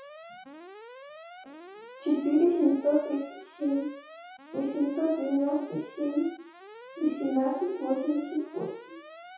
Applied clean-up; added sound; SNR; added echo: classical method WPE with log-MMSE.